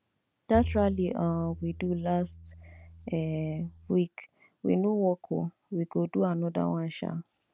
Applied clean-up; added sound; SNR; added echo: none; Bowed string instrument; 11 dB; none.